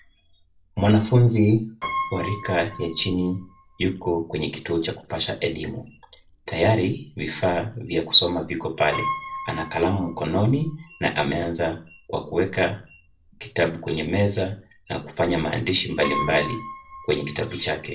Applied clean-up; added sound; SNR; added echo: none; Piano; 14 dB; reverberation time 0.3 s.